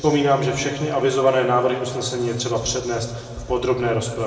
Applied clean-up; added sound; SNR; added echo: none; none; none; reverberation time 1.8 s.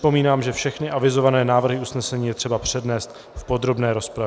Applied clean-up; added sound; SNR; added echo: none; none; none; none.